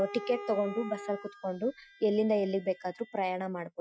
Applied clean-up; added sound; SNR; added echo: classical method Wiener filter.